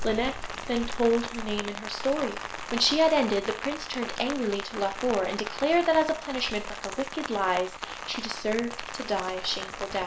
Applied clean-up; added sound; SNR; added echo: none; Rain; 8 dB; none.